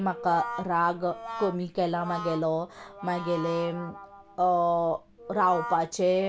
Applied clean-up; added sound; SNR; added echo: none; Brass instrument; 12 dB; none.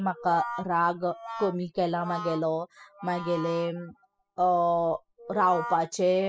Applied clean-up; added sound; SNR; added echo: classical method spectral subtraction.